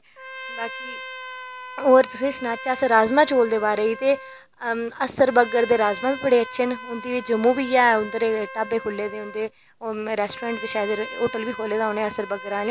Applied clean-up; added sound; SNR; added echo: none; Trumpet; 14 dB; none.